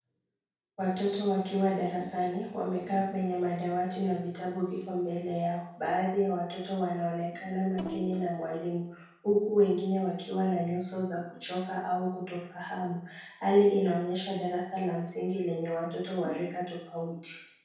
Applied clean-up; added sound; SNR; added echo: neural separator model SepFormer DNS4.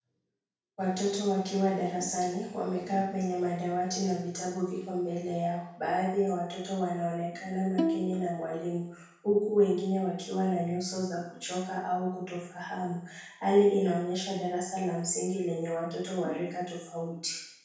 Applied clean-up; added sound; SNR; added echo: none; Bowed string instrument; 3 dB; reverberation time 0.7 s.